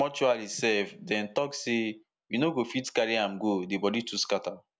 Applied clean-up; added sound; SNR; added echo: none; none; none; none.